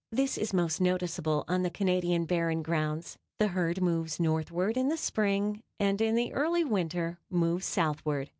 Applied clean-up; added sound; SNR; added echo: none; none; none; none.